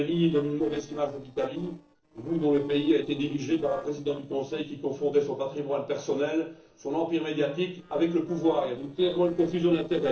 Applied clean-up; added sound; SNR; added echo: neural separator model SepFormer DNS4.